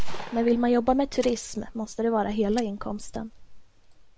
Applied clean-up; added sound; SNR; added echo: none; Gunshot, gunfire; 7 dB; none.